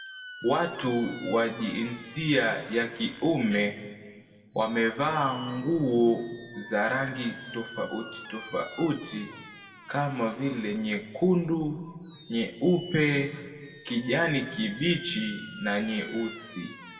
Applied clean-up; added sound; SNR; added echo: none; Squeak; 16 dB; reverberation time 1.4 s.